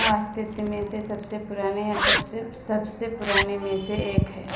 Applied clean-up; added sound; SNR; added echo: none; Zipper (clothing); -1 dB; none.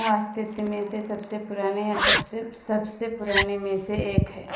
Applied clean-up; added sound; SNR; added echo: neural mask model Resemble Enhance denoiser.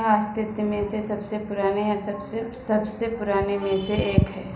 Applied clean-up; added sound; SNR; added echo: none; none; none; none.